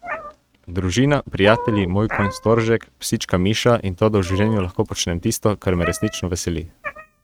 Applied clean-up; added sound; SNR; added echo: neural mask model RNNoise.